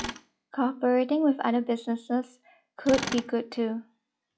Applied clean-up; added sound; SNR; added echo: classical method log-MMSE.